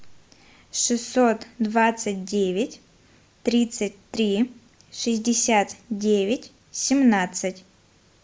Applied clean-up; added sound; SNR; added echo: none; none; none; none.